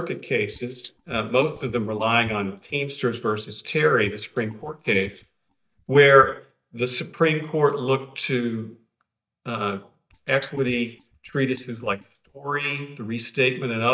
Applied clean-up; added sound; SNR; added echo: neural mask model DeepFilterNet 3.